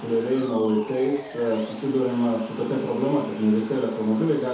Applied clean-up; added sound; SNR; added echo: none; Sawing; 19 dB; reverberation time 0.6 s.